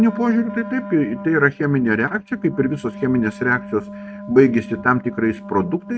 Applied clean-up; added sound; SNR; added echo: neural mask model RNNoise.